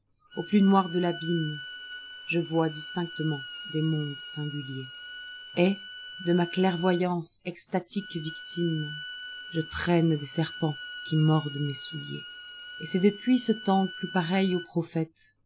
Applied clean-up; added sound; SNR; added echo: none; Bowed string instrument; 13 dB; none.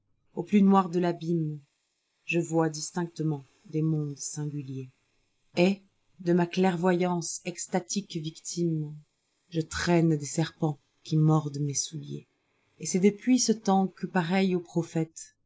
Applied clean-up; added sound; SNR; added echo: neural mask model Resemble Enhance denoiser.